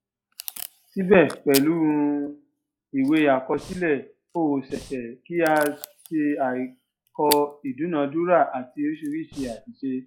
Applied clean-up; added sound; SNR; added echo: classical method log-MMSE.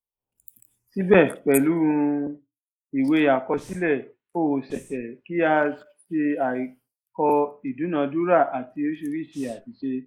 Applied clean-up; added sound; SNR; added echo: neural mask model Resemble Enhance denoiser.